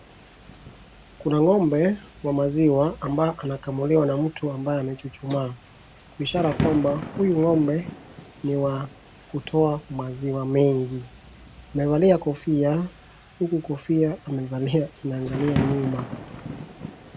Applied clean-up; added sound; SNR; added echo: none; Thunder / Rain; 13 dB; none.